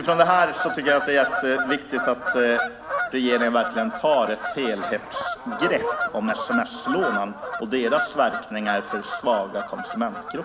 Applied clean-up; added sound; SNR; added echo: none; Bird vocalization, bird call, bird song / Fowl; 5 dB; none.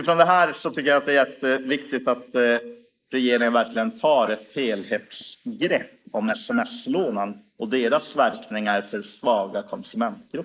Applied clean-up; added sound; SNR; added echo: neural mask model Resemble Enhance denoiser.